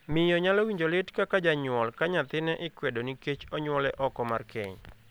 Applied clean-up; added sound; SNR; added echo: none; none; none; none.